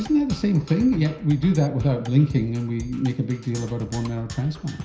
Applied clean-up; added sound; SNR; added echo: none; Percussion; 15 dB; reverberation time 0.5 s.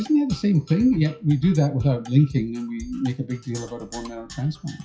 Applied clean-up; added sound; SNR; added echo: classical method WPE with log-MMSE.